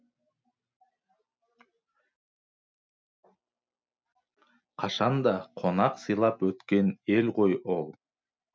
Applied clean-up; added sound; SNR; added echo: none; none; none; none.